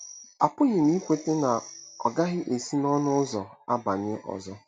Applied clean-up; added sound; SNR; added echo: none; none; none; none.